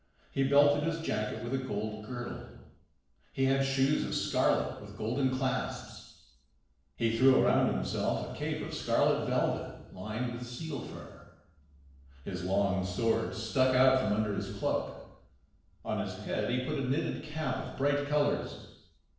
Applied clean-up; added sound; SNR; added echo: none; none; none; reverberation time 0.9 s.